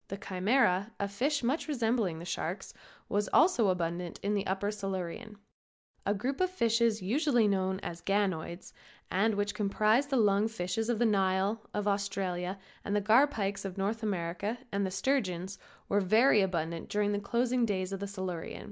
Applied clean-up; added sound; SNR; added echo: none; none; none; none.